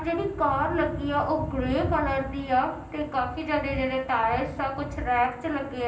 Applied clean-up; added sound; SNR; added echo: none; none; none; reverberation time 0.6 s.